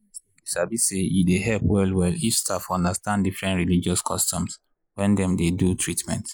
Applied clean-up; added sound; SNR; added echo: neural mask model Resemble Enhance denoiser.